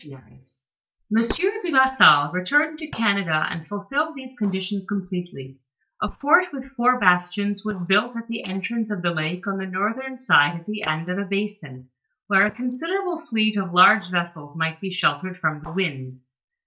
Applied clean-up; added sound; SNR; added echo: neural mask model DeepFilterNet 3.